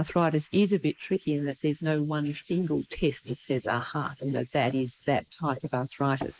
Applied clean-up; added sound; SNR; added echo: neural mask model Resemble Enhance denoiser.